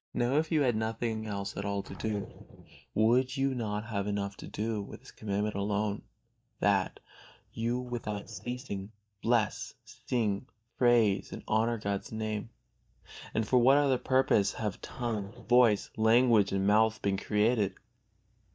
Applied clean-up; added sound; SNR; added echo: neural mask model DeepFilterNet 3.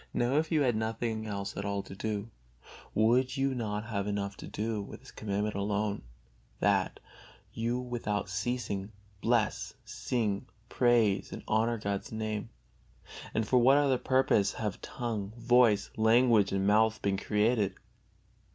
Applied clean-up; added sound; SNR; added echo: none; none; none; none.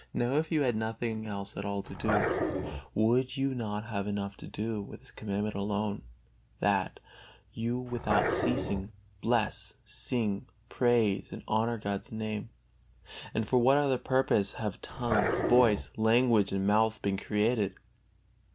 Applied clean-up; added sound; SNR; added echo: none; Growling; 1 dB; none.